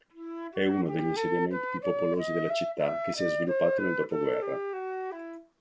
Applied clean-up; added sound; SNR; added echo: none; Wind instrument, woodwind instrument; 0 dB; none.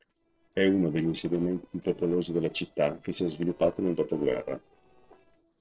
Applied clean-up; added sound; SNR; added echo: neural separator model SepFormer DNS4.